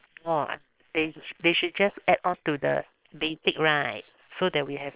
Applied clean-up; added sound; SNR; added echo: neural separator model SepFormer WHAM!.